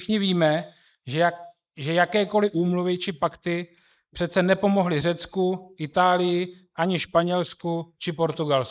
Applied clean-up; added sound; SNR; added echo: neural mask model Resemble Enhance denoiser.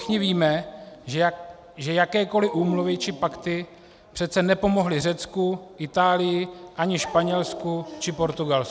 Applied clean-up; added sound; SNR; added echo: none; Dog; 16 dB; none.